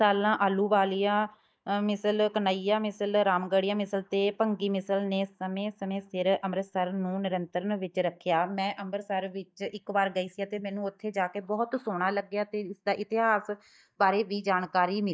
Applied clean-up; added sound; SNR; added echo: neural mask model DeepFilterNet 3.